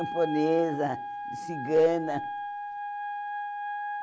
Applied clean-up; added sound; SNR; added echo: none; Wind instrument, woodwind instrument; 5 dB; none.